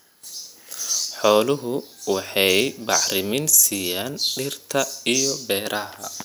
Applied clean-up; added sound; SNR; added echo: none; none; none; none.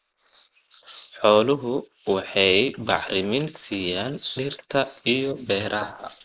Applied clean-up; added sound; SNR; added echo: neural mask model Resemble Enhance denoiser.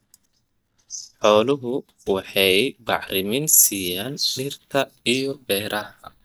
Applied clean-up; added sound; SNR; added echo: neural mask model DeepFilterNet 3.